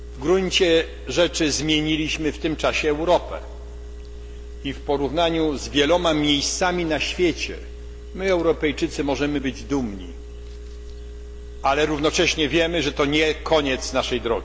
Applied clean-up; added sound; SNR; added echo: none; Engine; 13 dB; none.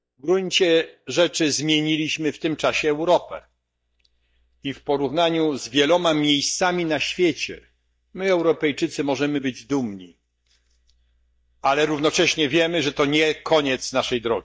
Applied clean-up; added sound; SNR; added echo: neural mask model DeepFilterNet 3.